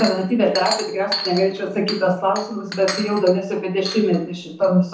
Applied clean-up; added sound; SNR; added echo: none; Chink, clink; 11 dB; reverberation time 0.6 s.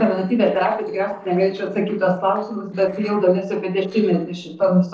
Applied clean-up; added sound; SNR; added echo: neural separator model SepFormer DNS4.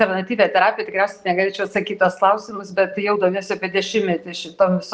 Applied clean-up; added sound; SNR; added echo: none; none; none; none.